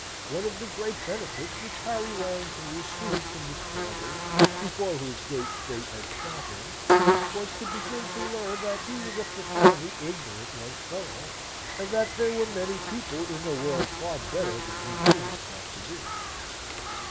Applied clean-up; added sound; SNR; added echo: none; Buzz; -5 dB; none.